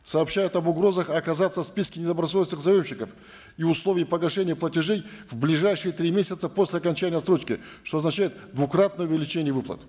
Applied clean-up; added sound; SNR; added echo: none; none; none; none.